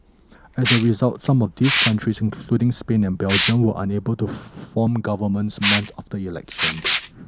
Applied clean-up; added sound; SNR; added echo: none; Liquid; 2 dB; none.